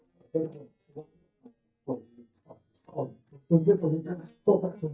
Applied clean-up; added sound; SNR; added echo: neural mask model DeepFilterNet 3.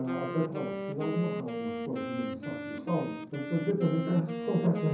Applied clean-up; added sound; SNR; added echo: none; Wind instrument, woodwind instrument; 5 dB; reverberation time 0.6 s.